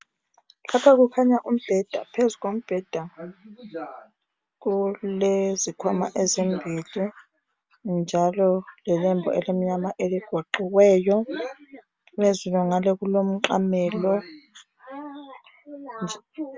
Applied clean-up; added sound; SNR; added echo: none; none; none; none.